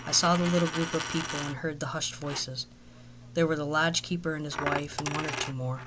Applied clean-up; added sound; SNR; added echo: none; Coin (dropping); 8 dB; none.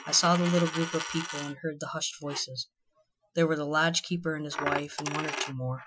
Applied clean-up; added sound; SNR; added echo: classical method Wiener filter.